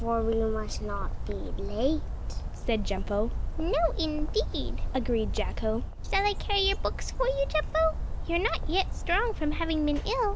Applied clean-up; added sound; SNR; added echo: none; Bird; 1 dB; none.